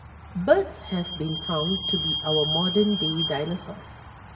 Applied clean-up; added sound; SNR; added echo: none; Squeak / Vehicle; 4 dB; reverberation time 2.0 s.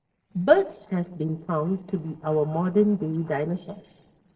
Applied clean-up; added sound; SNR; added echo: neural separator model SepFormer DNS4.